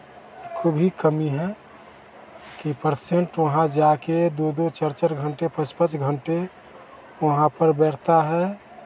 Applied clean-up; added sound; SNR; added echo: none; none; none; none.